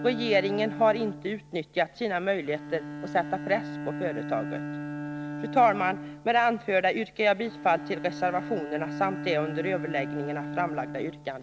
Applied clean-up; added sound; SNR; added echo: none; Bowed string instrument; 9 dB; none.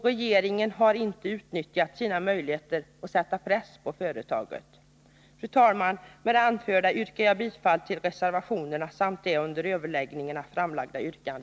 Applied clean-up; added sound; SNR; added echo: none; none; none; none.